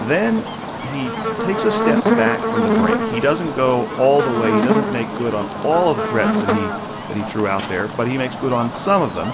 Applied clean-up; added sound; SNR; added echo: none; Buzz; 1 dB; reverberation time 2.1 s.